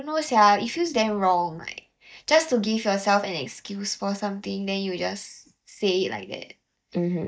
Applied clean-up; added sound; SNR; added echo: neural mask model DeepFilterNet 3.